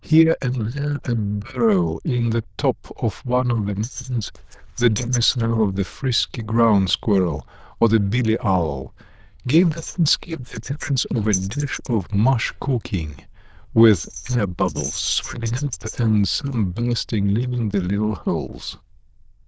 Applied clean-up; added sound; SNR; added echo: neural diffusion model UNIVERSE++.